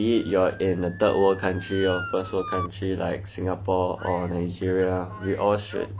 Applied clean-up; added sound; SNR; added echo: none; Motor vehicle (road) / Siren; 15 dB; none.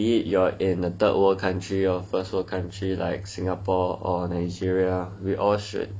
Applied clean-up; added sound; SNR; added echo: none; none; none; none.